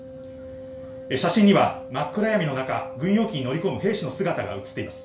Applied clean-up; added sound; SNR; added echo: none; Wind instrument, woodwind instrument; 14 dB; reverberation time 0.4 s.